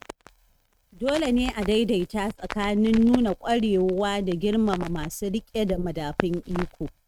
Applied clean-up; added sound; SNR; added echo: neural mask model RNNoise.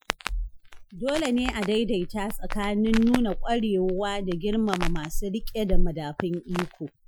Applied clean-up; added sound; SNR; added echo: classical method Wiener filter.